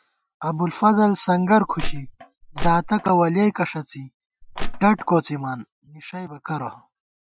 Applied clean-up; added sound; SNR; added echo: classical method Wiener filter.